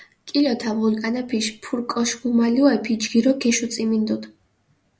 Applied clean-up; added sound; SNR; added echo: none; none; none; none.